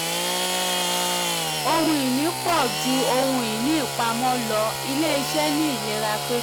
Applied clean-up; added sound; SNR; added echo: none; Sawing / Engine; 1 dB; none.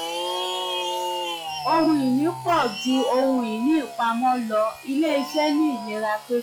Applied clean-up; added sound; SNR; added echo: classical method log-MMSE.